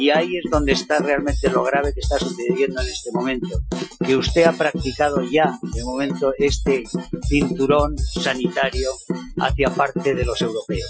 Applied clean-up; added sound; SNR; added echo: classical method Wiener filter.